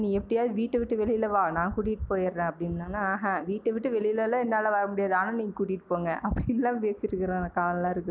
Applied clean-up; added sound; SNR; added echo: none; none; none; none.